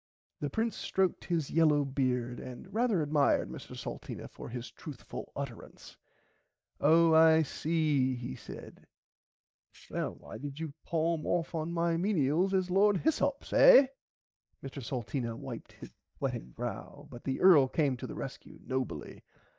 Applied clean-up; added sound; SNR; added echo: neural mask model DeepFilterNet 3.